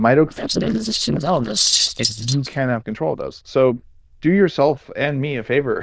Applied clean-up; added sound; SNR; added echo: neural diffusion model UNIVERSE++.